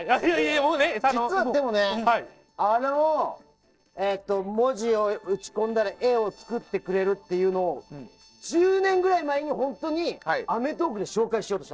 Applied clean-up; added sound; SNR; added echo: neural separator model SepFormer DNS4.